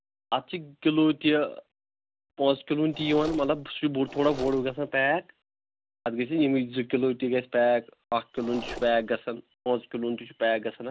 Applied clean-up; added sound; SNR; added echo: none; Mechanisms; 14 dB; none.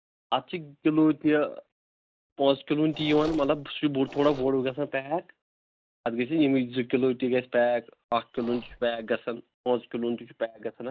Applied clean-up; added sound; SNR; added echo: neural mask model DeepFilterNet 3.